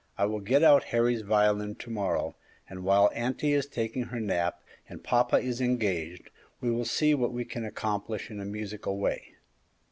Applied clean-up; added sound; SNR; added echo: none; none; none; none.